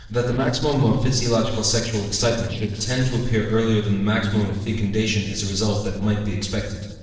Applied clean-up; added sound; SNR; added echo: neural separator model SepFormer DNS4.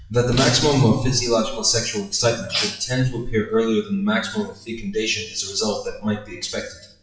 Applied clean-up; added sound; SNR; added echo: classical method WPE with log-MMSE.